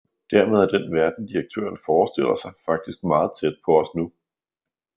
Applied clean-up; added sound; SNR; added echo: none; none; none; none.